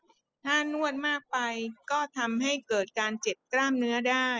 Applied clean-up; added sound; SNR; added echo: classical method spectral subtraction.